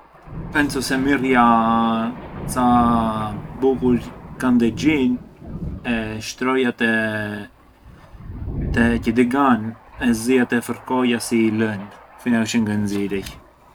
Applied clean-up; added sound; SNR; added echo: none; Thunder; 13 dB; none.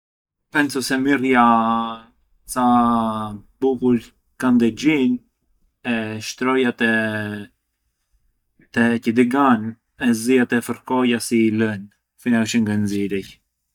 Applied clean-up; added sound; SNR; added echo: neural mask model DeepFilterNet 3.